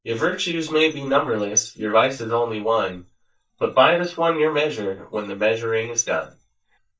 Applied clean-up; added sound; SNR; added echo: neural mask model DeepFilterNet 3.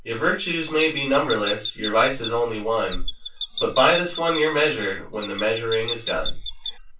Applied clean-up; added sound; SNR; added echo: none; Chirp, tweet; 5 dB; reverberation time 0.2 s.